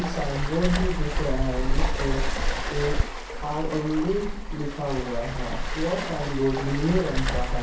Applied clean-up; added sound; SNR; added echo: none; Waves, surf; -2 dB; reverberation time 0.6 s.